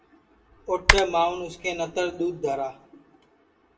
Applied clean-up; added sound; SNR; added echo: none; Typing; -2 dB; reverberation time 0.6 s.